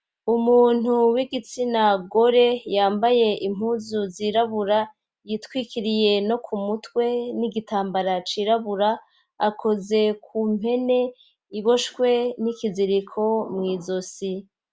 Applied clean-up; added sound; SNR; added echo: none; none; none; none.